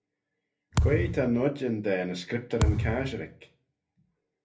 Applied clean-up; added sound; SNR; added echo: none; Thump, thud; 0 dB; reverberation time 0.3 s.